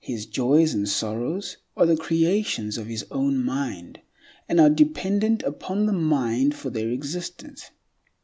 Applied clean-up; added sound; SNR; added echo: none; none; none; none.